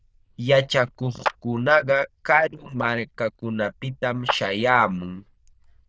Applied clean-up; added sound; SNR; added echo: neural diffusion model UNIVERSE++.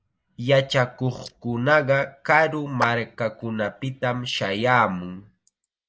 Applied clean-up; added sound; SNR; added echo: neural mask model Resemble Enhance denoiser.